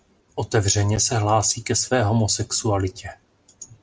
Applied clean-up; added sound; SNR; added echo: none; none; none; none.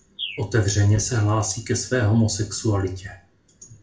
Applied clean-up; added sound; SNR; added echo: none; Bird; 17 dB; reverberation time 0.3 s.